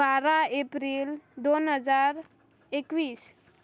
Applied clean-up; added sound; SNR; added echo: none; none; none; none.